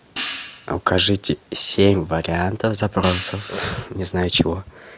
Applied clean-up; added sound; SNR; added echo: none; Hi-hat; 11 dB; none.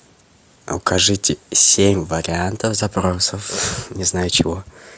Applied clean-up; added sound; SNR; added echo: none; none; none; none.